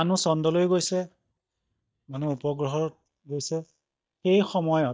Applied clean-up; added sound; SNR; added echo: neural mask model DeepFilterNet 3.